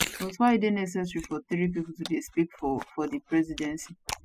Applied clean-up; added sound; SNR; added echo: classical method spectral subtraction.